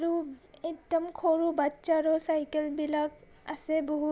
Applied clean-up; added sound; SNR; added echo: none; none; none; none.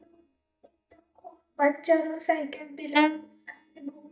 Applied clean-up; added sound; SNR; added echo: neural mask model DeepFilterNet 3.